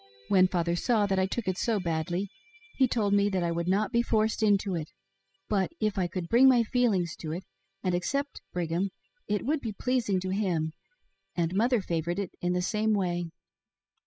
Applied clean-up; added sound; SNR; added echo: classical method spectral subtraction.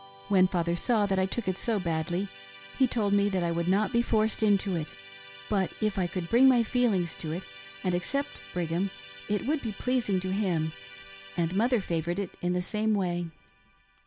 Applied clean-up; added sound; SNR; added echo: none; Musical instrument; 20 dB; none.